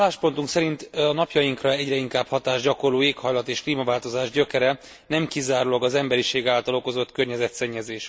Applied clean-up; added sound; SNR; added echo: none; none; none; none.